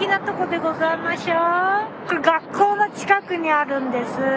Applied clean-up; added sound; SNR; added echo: none; none; none; none.